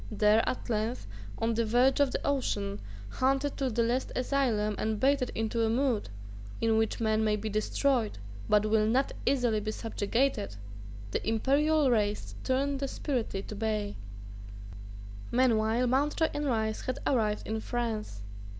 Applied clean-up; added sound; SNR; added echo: none; none; none; none.